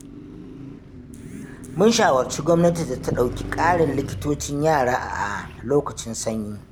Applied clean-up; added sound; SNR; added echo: none; Car passing by; 12 dB; none.